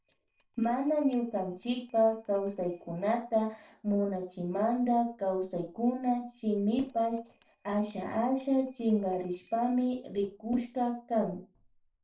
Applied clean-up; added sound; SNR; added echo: neural separator model SepFormer DNS4.